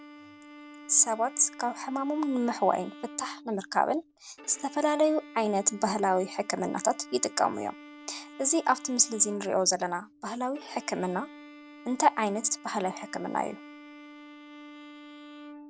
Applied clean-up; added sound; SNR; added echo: none; Bowed string instrument; 18 dB; none.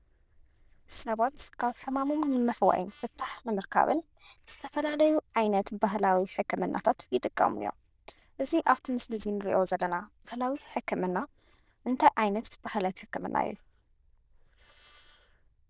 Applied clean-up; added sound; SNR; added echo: neural diffusion model UNIVERSE++.